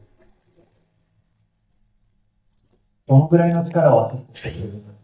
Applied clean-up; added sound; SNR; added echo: neural mask model DeepFilterNet 3.